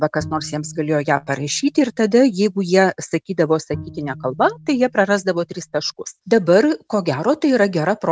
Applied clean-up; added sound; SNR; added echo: neural mask model RNNoise.